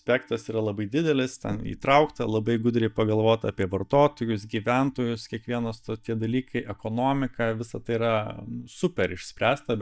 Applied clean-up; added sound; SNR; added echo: neural mask model DeepFilterNet 3.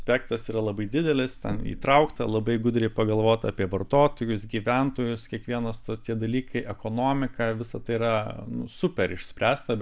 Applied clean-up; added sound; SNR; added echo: none; none; none; none.